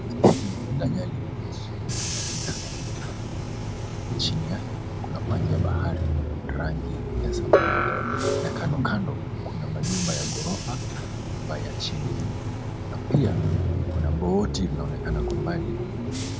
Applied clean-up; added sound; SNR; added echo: none; Bus / Engine; -2 dB; none.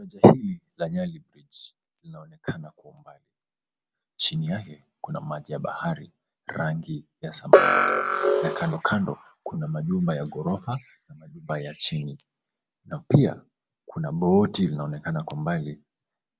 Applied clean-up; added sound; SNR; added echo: none; none; none; none.